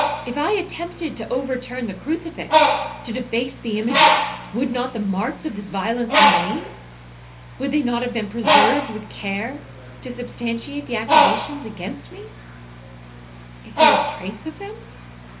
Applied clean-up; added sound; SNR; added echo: none; Bird; -3 dB; reverberation time 0.3 s.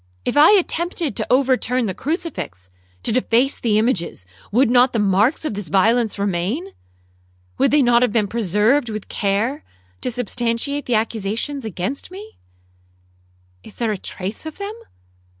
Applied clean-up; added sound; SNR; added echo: none; none; none; none.